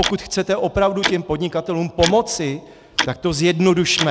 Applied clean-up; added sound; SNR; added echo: none; Tick-tock; 9 dB; none.